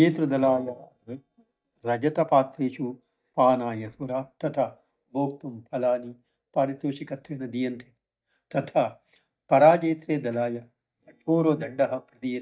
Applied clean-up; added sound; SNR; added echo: neural mask model DeepFilterNet 3.